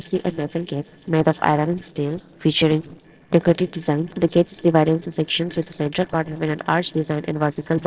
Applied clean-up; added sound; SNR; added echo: neural separator model SepFormer DNS4.